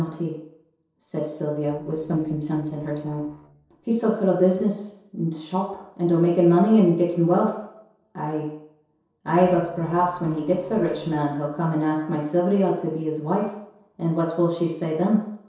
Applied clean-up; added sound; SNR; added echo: neural separator model SepFormer DNS4.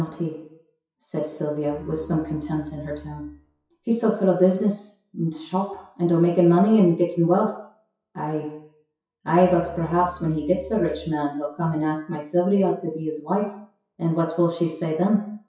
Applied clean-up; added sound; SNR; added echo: classical method WPE with log-MMSE.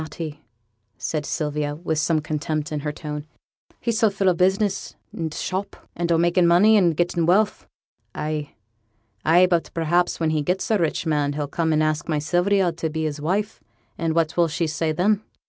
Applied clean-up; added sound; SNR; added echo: none; none; none; none.